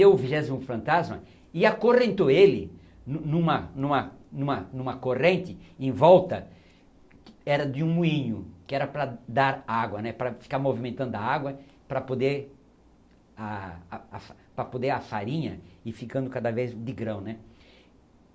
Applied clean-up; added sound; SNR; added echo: none; none; none; none.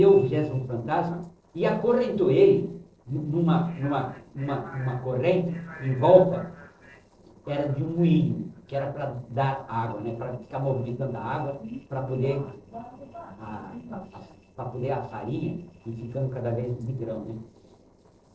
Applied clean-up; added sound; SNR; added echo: neural separator model SepFormer DNS4.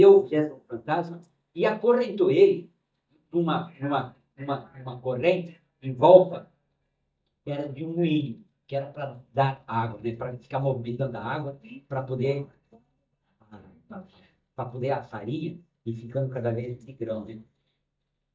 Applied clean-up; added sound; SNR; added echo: neural mask model DeepFilterNet 3.